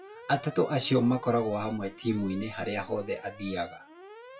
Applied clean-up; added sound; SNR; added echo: classical method WPE with log-MMSE.